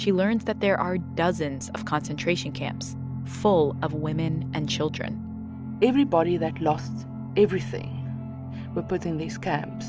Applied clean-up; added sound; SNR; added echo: none; none; none; none.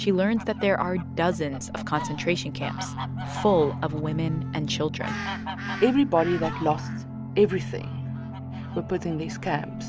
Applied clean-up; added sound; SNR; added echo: none; Fowl; 14 dB; none.